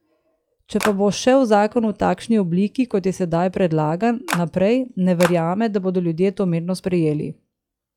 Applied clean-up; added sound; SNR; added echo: classical method log-MMSE.